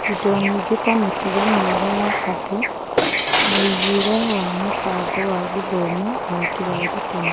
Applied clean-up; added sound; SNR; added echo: none; Bird / Ocean + Shatter; 0 dB; none.